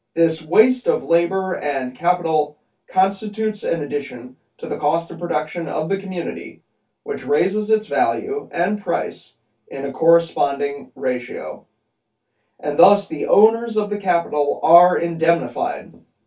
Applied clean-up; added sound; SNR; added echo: none; none; none; reverberation time 0.1 s.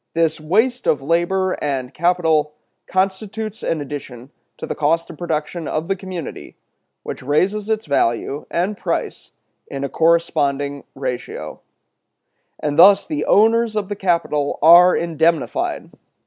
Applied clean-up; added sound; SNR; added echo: none; none; none; none.